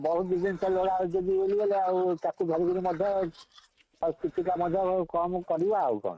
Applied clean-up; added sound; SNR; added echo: neural mask model RNNoise.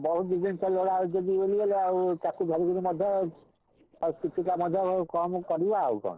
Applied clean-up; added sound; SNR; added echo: neural separator model SepFormer DNS4.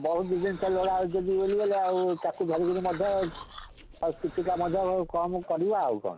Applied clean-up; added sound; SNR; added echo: none; Breathing + Domestic sounds, home sounds; 17 dB; none.